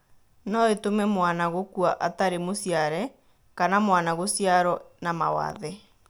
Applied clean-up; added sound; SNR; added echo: none; none; none; none.